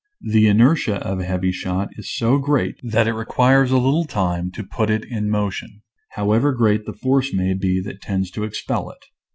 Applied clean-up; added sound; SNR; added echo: none; none; none; none.